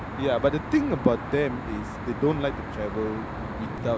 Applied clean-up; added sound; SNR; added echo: none; Traffic noise, roadway noise; 7 dB; none.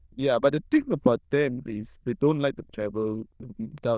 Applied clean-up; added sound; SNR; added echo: neural diffusion model UNIVERSE++.